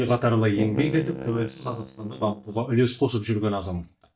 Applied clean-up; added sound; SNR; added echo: neural mask model DeepFilterNet 3.